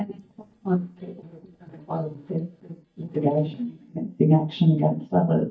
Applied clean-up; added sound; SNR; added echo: neural mask model DeepFilterNet 3.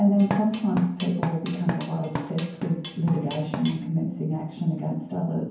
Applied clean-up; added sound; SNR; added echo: none; Drum kit; 9 dB; reverberation time 0.9 s.